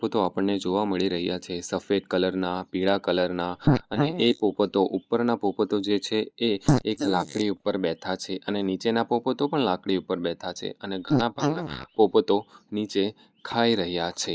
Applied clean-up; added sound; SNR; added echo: neural mask model Resemble Enhance denoiser.